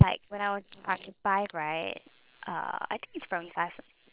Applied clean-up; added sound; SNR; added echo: neural separator model SepFormer WHAM!.